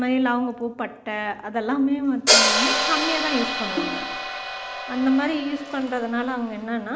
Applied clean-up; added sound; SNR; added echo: none; Hi-hat; 1 dB; none.